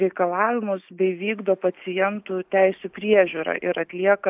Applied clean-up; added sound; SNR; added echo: neural mask model Resemble Enhance denoiser.